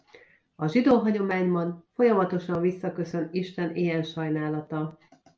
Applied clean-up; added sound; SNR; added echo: none; none; none; none.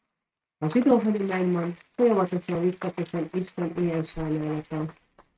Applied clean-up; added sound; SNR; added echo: neural mask model RNNoise.